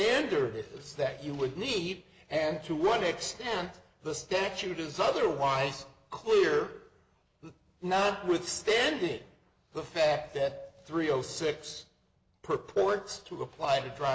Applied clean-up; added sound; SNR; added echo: none; none; none; none.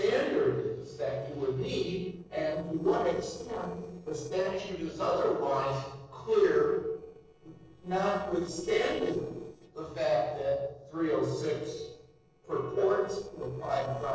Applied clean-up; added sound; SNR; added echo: neural separator model SepFormer DNS4.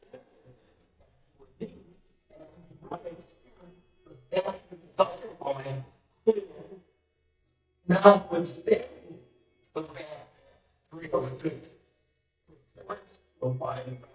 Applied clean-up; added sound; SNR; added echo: neural mask model DeepFilterNet 3.